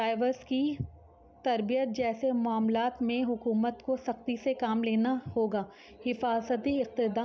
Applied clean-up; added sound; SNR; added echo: none; none; none; none.